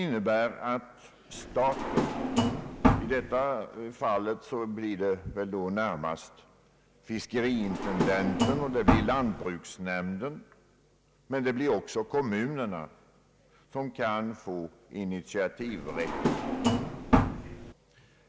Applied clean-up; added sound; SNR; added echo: none; Drawer open or close; -3 dB; none.